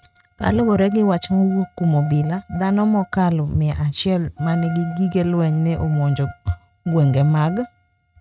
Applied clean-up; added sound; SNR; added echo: neural mask model RNNoise.